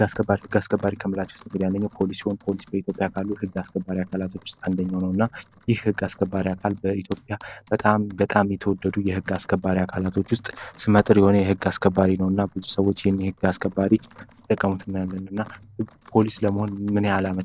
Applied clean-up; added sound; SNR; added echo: neural separator model SepFormer DNS4.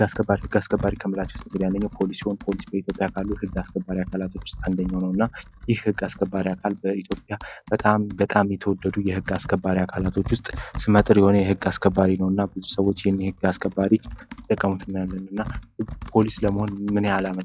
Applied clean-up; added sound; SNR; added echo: classical method log-MMSE.